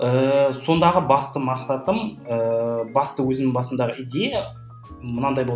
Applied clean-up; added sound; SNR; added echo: none; none; none; none.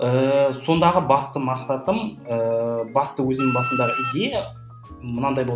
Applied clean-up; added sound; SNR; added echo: none; Wind instrument, woodwind instrument; 5 dB; none.